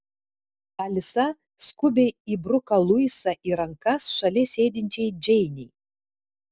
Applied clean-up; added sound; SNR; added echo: none; none; none; none.